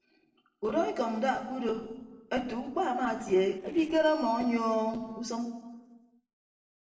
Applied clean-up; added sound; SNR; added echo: neural separator model SepFormer DNS4.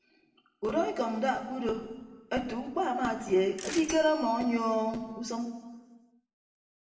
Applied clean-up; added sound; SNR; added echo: none; Bell / Mechanisms; 15 dB; reverberation time 1.2 s.